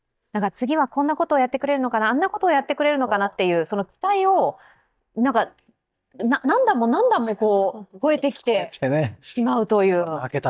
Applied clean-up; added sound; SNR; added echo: neural mask model DeepFilterNet 3.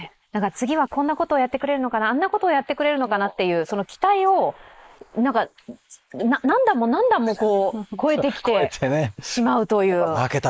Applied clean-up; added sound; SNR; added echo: neural mask model Resemble Enhance denoiser.